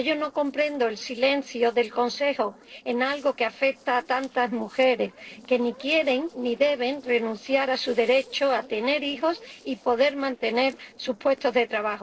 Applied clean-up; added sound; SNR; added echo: neural separator model SepFormer DNS4.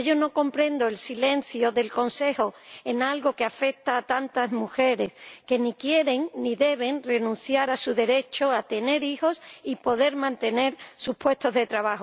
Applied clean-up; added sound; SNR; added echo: none; none; none; none.